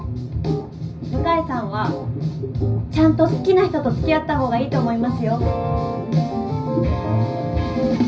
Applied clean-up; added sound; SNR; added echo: none; none; none; reverberation time 0.4 s.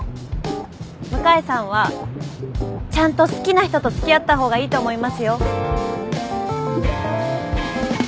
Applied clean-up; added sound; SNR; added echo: none; none; none; none.